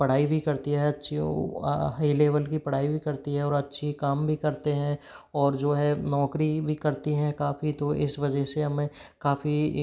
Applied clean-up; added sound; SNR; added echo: none; none; none; none.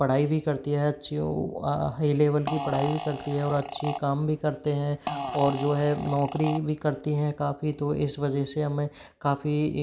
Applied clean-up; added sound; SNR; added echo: none; Fart; 9 dB; none.